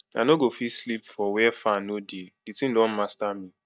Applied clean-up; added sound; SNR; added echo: neural mask model DeepFilterNet 3.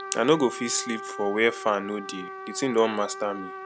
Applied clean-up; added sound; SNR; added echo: none; Trumpet; 11 dB; none.